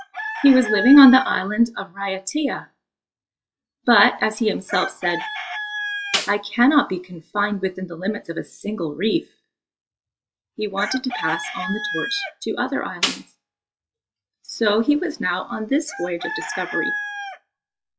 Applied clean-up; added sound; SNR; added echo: classical method log-MMSE.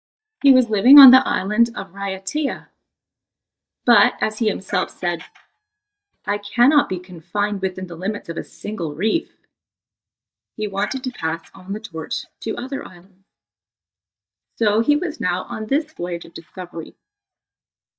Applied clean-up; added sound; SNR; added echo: neural mask model DeepFilterNet 3.